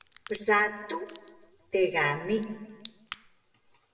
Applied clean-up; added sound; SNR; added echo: none; Crack / Crackle; 20 dB; reverberation time 0.9 s.